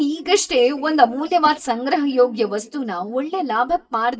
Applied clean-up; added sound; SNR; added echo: neural mask model DeepFilterNet 3.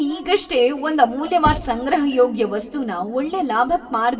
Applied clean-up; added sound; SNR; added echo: none; Knock / Wood; 14 dB; reverberation time 1.2 s.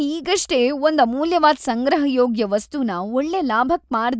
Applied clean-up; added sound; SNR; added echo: none; none; none; none.